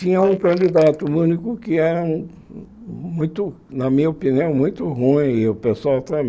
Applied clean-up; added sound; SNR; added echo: neural mask model Resemble Enhance denoiser.